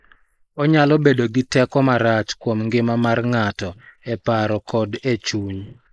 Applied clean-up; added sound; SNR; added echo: neural mask model Resemble Enhance denoiser.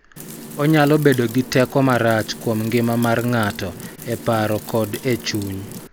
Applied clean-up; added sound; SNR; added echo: none; Wind; 15 dB; none.